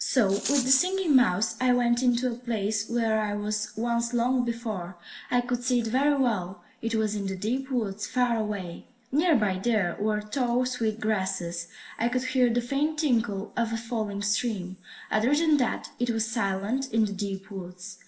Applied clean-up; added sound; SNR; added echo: none; Rattle; 7 dB; reverberation time 0.7 s.